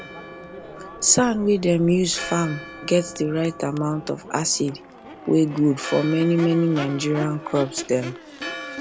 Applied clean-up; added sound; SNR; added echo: none; Crowd / Race car, auto racing / Accelerating, revving, vroom + Church bell; 13 dB; none.